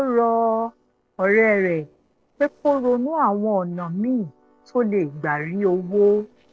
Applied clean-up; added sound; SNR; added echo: neural separator model SepFormer DNS4.